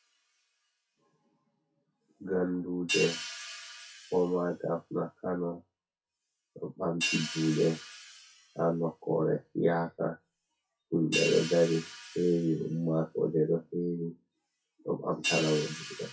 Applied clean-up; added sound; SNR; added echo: classical method WPE with log-MMSE.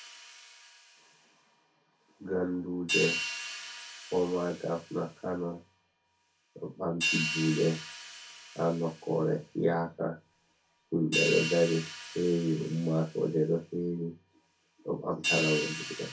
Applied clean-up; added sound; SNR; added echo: none; Hi-hat; 7 dB; reverberation time 0.3 s.